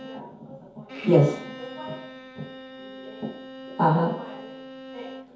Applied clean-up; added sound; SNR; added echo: none; Bowed string instrument; 13 dB; reverberation time 0.6 s.